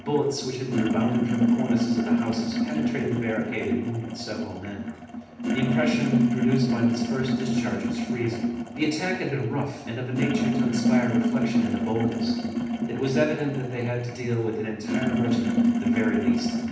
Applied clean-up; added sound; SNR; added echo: none; Sink (filling or washing); -4 dB; reverberation time 0.8 s.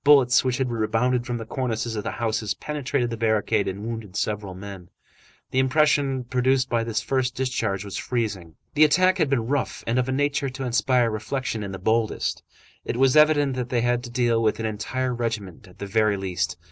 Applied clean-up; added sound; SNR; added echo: none; none; none; none.